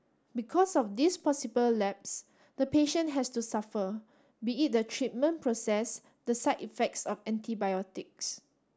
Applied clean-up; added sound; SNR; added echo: none; none; none; none.